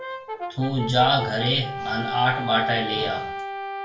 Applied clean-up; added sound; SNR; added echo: none; Brass instrument; 7 dB; reverberation time 0.3 s.